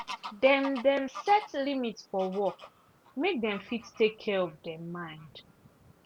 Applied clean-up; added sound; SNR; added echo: none; Bird vocalization, bird call, bird song / Fowl; 17 dB; none.